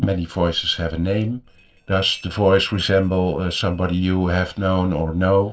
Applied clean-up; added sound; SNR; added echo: neural separator model SepFormer DNS4.